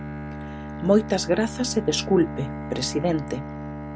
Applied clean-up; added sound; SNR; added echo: none; Bowed string instrument; 8 dB; none.